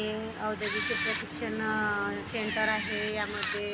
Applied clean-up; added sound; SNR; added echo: none; Camera; 1 dB; none.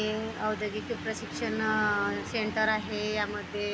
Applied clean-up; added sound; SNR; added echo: none; none; none; none.